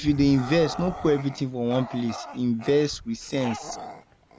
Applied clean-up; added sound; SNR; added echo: none; Bark / Growling; 13 dB; none.